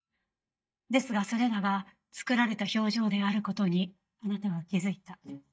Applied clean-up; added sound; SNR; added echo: neural mask model DeepFilterNet 3.